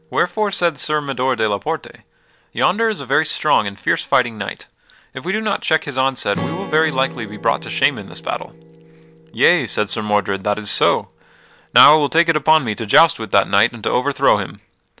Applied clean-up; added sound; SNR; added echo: none; Strum; 19 dB; none.